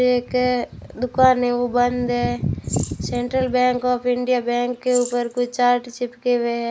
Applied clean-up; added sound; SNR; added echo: none; Rattle / Keys jangling; 19 dB; none.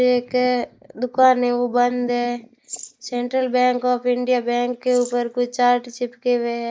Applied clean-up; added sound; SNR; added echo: neural mask model DeepFilterNet 3.